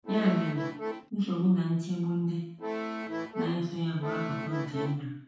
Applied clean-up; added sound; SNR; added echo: none; Accordion; 4 dB; reverberation time 0.6 s.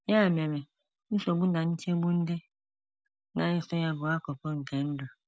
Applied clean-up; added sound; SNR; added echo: none; none; none; none.